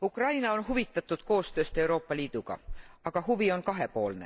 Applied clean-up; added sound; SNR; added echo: none; none; none; none.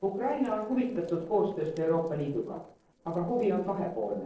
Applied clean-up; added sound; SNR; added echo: neural separator model SepFormer DNS4.